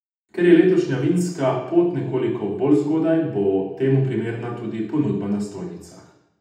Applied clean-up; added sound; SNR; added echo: none; none; none; reverberation time 0.8 s.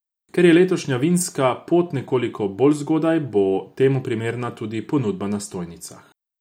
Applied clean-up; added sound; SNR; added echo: none; none; none; none.